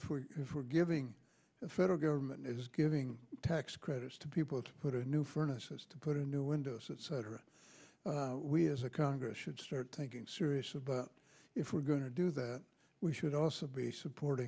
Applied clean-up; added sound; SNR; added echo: none; none; none; none.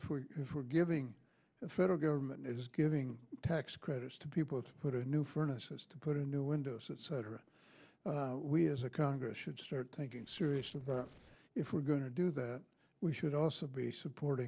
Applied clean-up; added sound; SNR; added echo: neural separator model SepFormer DNS4.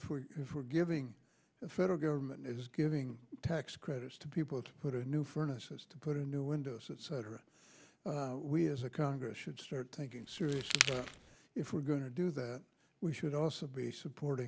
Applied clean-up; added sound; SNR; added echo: none; Crackle; -1 dB; none.